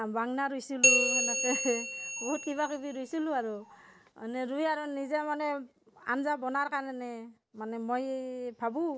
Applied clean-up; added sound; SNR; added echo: none; Bell; -3 dB; none.